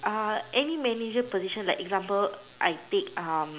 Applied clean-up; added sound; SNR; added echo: none; none; none; none.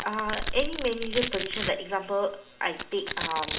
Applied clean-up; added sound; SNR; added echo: none; Domestic sounds, home sounds; 4 dB; reverberation time 0.4 s.